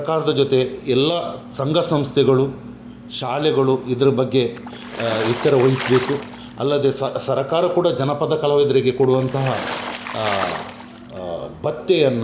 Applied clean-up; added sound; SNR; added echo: none; Water / Splash, splatter; 10 dB; none.